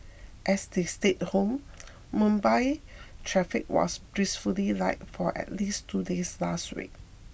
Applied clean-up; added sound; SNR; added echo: none; none; none; none.